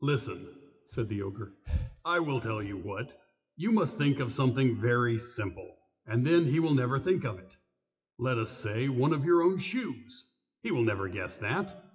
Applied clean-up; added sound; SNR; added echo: classical method WPE with log-MMSE.